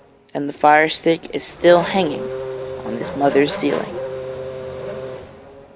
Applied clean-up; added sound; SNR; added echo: none; Race car, auto racing / Accelerating, revving, vroom; 10 dB; none.